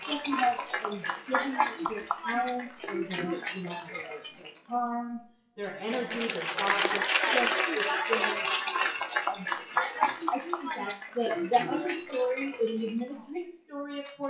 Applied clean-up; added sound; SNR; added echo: classical method WPE with log-MMSE.